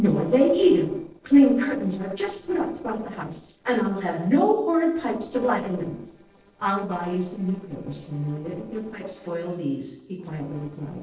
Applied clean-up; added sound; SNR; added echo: neural separator model SepFormer DNS4.